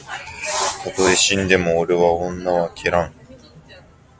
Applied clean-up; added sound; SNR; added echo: none; none; none; none.